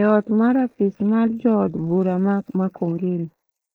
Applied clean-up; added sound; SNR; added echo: neural mask model Resemble Enhance denoiser.